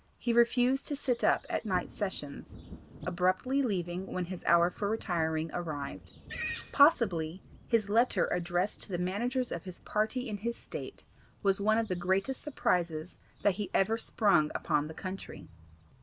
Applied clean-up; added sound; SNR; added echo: none; Thunder + Livestock, farm animals, working animals; 19 dB; none.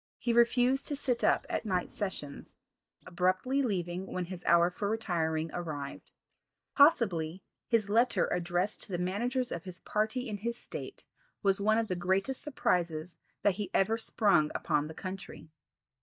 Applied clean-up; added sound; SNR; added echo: neural mask model DeepFilterNet 3.